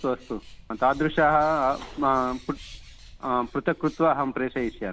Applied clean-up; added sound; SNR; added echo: none; Bird; 19 dB; none.